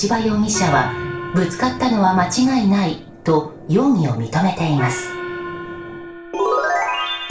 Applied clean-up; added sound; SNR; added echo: none; Gong; 13 dB; reverberation time 0.3 s.